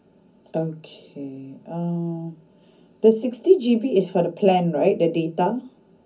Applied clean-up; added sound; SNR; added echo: none; none; none; reverberation time 0.4 s.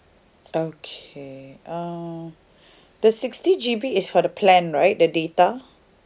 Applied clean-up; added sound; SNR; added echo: none; none; none; none.